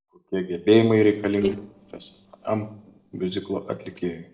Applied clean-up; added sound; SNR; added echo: neural separator model SepFormer DNS4.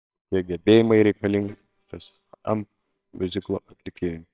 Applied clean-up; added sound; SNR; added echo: neural separator model SepFormer WHAMR!.